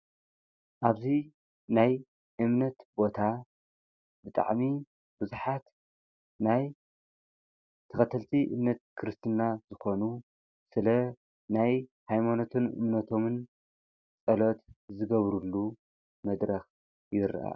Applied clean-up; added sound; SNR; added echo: none; none; none; none.